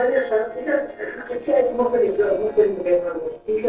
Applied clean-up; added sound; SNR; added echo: neural separator model SepFormer DNS4.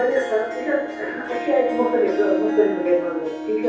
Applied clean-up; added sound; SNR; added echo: none; Harp; 6 dB; reverberation time 0.6 s.